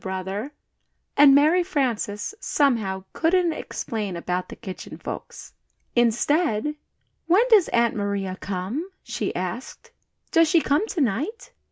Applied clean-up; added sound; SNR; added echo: none; none; none; none.